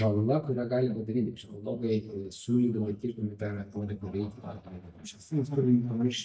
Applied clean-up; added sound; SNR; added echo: neural mask model DeepFilterNet 3.